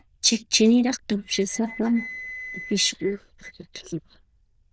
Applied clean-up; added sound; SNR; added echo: neural diffusion model UNIVERSE++.